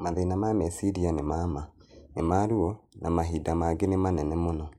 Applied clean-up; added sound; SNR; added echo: neural mask model Resemble Enhance denoiser.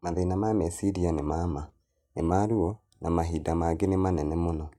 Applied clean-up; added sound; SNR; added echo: neural mask model DeepFilterNet 3.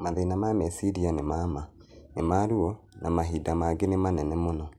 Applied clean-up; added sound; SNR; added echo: none; none; none; none.